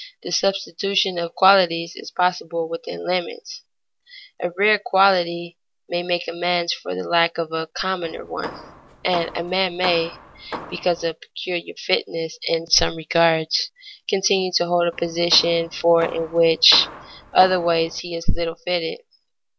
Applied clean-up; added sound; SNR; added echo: none; Hammer; 14 dB; none.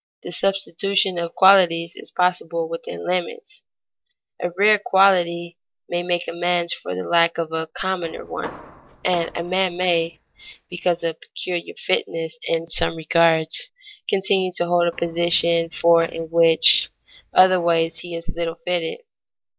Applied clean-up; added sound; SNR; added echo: neural mask model DeepFilterNet 3.